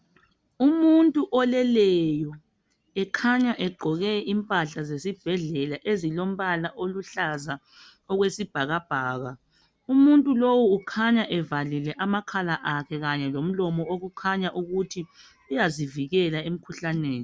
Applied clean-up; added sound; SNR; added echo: none; none; none; none.